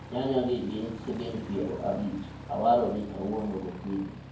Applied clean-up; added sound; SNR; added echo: none; Aircraft; 13 dB; reverberation time 0.9 s.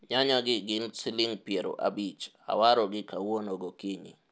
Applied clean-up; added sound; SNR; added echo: none; none; none; none.